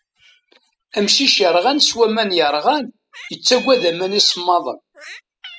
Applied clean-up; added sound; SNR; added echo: classical method spectral subtraction.